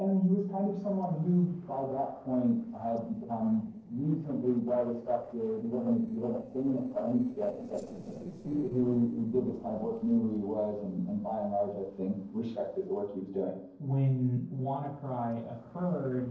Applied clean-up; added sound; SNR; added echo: neural separator model SepFormer DNS4.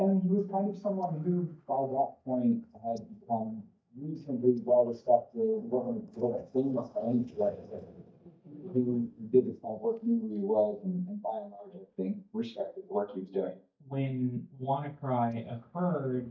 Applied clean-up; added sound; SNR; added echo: neural mask model DeepFilterNet 3.